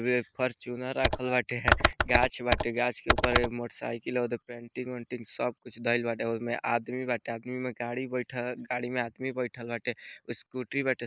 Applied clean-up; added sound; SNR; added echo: neural mask model Resemble Enhance denoiser.